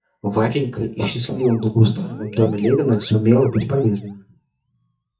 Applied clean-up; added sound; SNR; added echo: neural mask model DeepFilterNet 3.